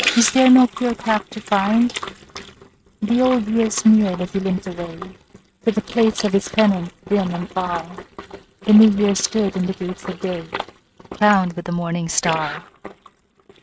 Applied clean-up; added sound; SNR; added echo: neural mask model RNNoise.